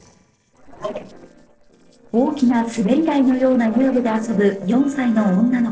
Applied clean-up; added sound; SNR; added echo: neural separator model SepFormer DNS4.